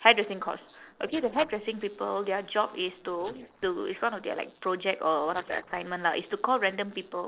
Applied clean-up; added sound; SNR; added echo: neural separator model SepFormer DNS4.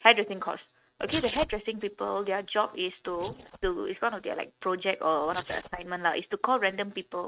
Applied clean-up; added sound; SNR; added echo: neural mask model RNNoise.